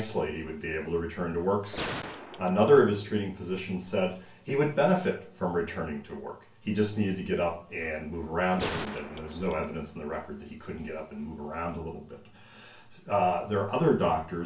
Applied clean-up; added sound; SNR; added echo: none; Gunshot, gunfire; 10 dB; reverberation time 0.3 s.